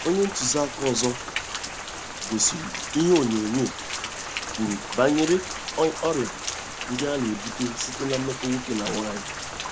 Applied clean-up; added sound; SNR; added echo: none; Rain; 7 dB; none.